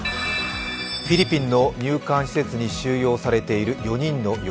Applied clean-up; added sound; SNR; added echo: none; none; none; none.